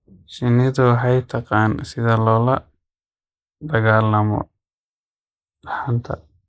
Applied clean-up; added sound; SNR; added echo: neural mask model Resemble Enhance denoiser.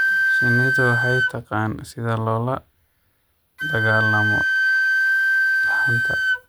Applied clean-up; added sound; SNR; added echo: none; Wind instrument, woodwind instrument; -5 dB; none.